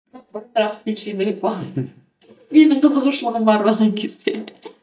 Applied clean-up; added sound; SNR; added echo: neural mask model DeepFilterNet 3.